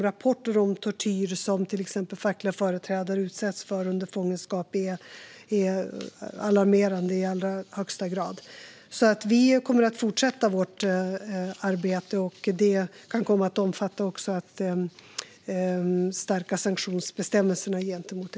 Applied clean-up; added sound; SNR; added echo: none; none; none; none.